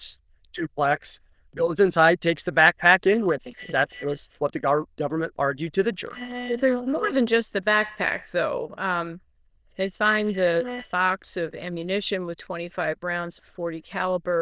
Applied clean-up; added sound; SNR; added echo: neural diffusion model UNIVERSE++.